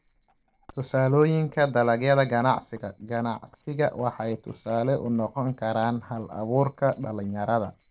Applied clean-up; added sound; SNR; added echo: neural separator model SepFormer DNS4.